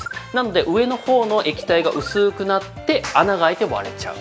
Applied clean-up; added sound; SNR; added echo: none; none; none; none.